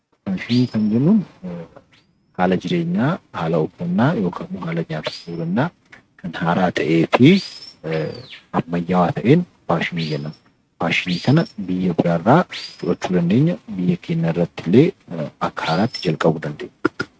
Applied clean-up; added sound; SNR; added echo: neural mask model RNNoise.